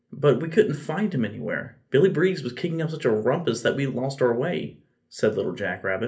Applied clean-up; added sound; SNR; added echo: none; none; none; reverberation time 0.3 s.